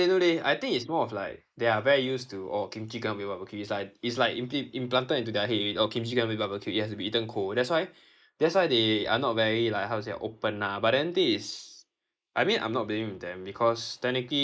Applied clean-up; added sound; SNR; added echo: neural mask model Resemble Enhance denoiser.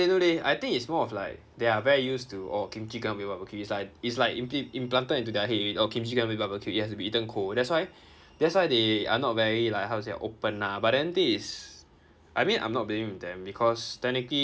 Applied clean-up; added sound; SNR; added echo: none; none; none; none.